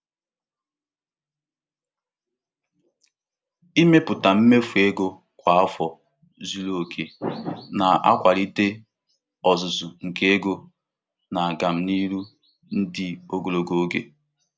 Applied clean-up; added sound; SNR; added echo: none; none; none; none.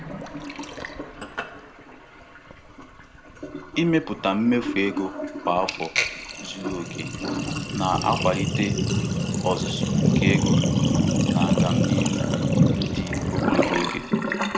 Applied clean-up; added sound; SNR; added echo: none; Sink (filling or washing); -4 dB; none.